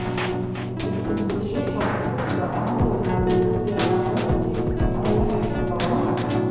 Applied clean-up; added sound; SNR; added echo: none; Keyboard (musical); -5 dB; reverberation time 1.9 s.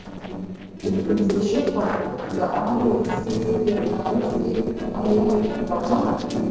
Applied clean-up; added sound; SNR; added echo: neural separator model SepFormer DNS4.